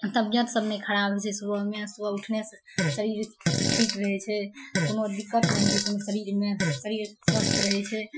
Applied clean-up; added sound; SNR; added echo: classical method Wiener filter.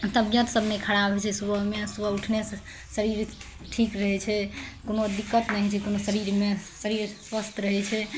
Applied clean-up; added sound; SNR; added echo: none; none; none; none.